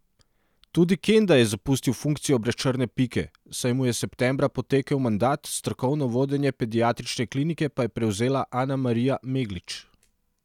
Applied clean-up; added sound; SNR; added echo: none; none; none; none.